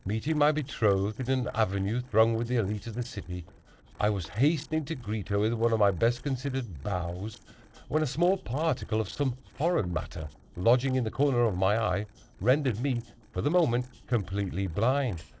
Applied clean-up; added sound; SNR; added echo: neural separator model SepFormer DNS4.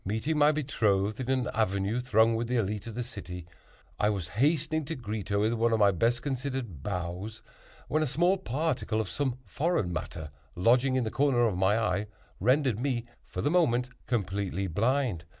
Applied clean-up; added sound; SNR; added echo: none; none; none; none.